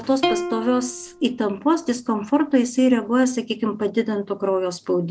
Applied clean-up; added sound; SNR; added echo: none; Plucked string instrument; 9 dB; none.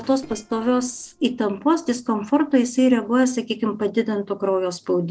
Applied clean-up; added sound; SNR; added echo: neural separator model SepFormer DNS4.